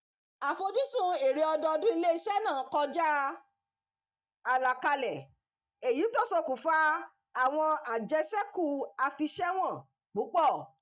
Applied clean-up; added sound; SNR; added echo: neural mask model DeepFilterNet 3.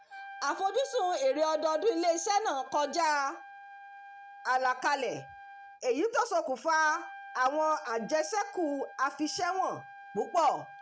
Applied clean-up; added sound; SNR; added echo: none; Trumpet; 17 dB; none.